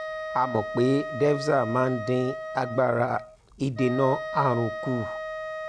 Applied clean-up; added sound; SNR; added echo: none; Wind instrument, woodwind instrument; 8 dB; none.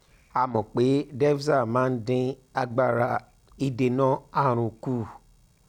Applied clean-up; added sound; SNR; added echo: none; none; none; none.